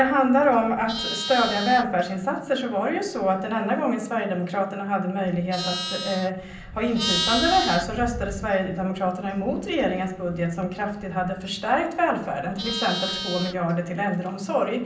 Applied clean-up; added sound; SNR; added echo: none; Livestock, farm animals, working animals; 10 dB; reverberation time 0.6 s.